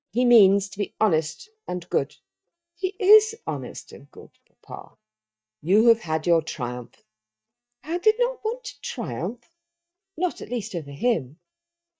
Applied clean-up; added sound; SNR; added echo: neural mask model DeepFilterNet 3.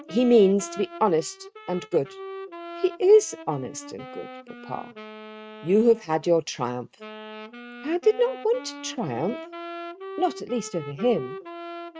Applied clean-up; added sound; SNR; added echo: neural mask model RNNoise.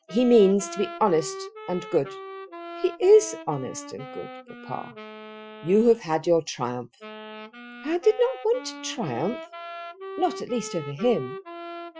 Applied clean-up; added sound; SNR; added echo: classical method Wiener filter.